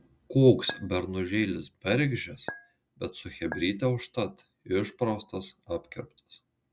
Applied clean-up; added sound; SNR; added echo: none; Chink, clink; 13 dB; none.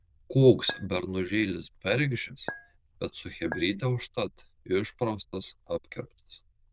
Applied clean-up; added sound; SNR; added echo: neural diffusion model UNIVERSE++.